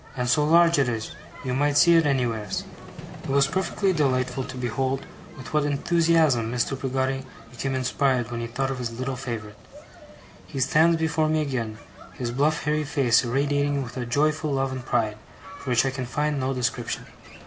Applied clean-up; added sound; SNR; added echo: none; Vehicle; 20 dB; none.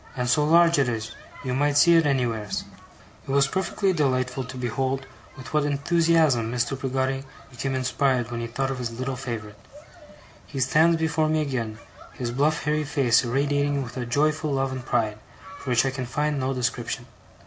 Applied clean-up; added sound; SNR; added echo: none; none; none; none.